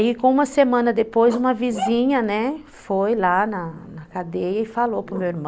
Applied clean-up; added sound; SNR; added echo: none; Growling; 17 dB; none.